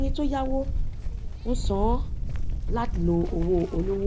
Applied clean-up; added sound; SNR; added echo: none; Livestock, farm animals, working animals; -2 dB; none.